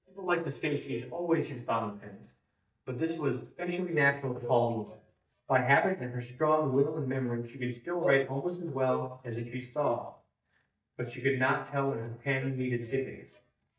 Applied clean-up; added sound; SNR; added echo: neural mask model DeepFilterNet 3.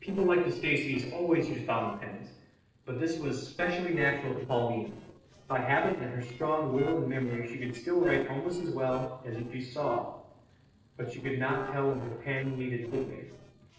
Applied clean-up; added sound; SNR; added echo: neural separator model SepFormer DNS4.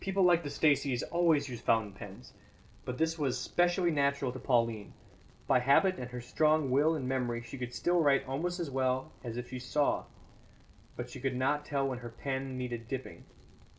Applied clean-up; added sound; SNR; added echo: none; none; none; none.